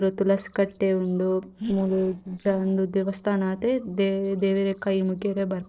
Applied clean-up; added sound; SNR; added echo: neural separator model SepFormer DNS4.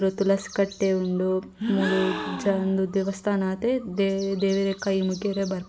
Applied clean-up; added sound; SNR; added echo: none; Gasp; 10 dB; reverberation time 0.4 s.